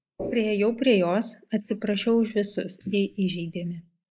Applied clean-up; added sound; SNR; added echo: neural mask model Resemble Enhance denoiser.